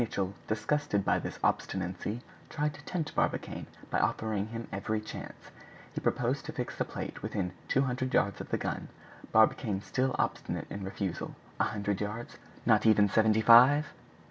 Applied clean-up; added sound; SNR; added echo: none; none; none; none.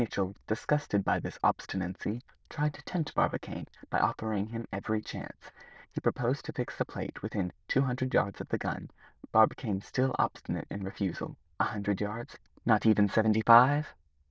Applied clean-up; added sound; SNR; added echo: neural diffusion model UNIVERSE++.